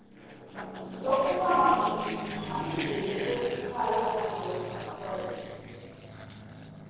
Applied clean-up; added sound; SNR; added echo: neural separator model SepFormer DNS4.